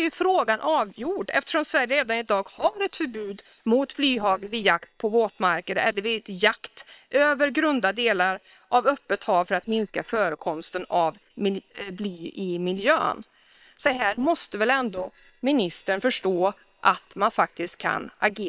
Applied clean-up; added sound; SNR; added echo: neural separator model SepFormer WHAM!.